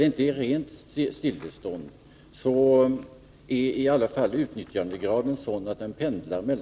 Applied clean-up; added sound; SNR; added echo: none; none; none; none.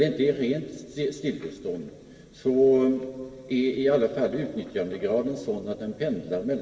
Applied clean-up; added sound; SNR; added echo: none; none; none; reverberation time 2.0 s.